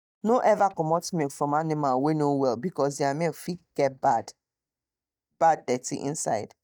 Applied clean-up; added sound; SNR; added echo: neural mask model DeepFilterNet 3.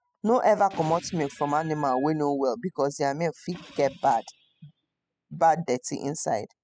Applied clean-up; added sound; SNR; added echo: classical method spectral subtraction.